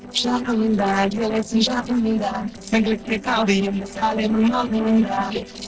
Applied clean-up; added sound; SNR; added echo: neural separator model SepFormer DNS4.